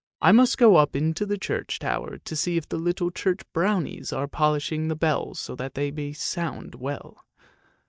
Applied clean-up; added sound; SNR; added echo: neural mask model DeepFilterNet 3.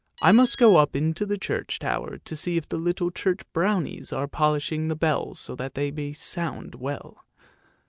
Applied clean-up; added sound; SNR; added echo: none; Alarm; 18 dB; none.